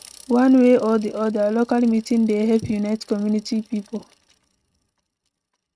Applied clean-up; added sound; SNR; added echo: neural mask model RNNoise.